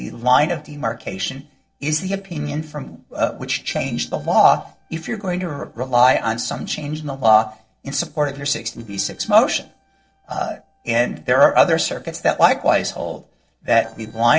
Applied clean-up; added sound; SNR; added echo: neural separator model SepFormer DNS4.